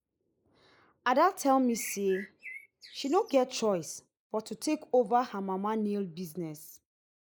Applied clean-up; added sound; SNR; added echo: neural mask model Resemble Enhance denoiser.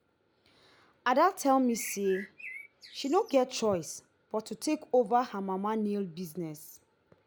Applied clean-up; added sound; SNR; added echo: none; Bird; 15 dB; none.